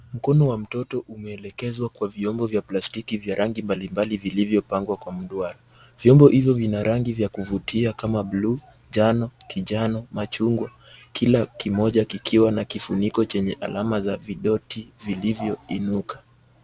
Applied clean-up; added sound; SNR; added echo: none; none; none; none.